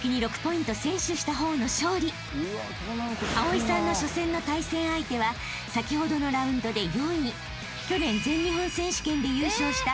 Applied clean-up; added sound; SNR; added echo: none; none; none; none.